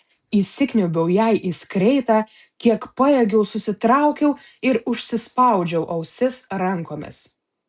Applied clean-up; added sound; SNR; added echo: none; none; none; none.